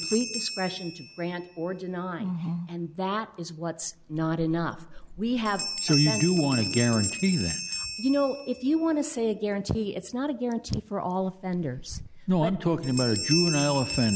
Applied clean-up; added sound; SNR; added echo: none; Bell; 8 dB; none.